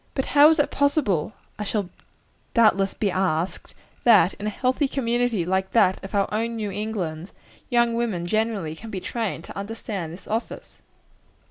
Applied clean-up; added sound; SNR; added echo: none; none; none; none.